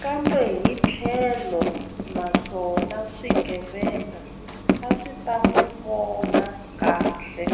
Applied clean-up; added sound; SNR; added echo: none; Writing; -3 dB; reverberation time 1.1 s.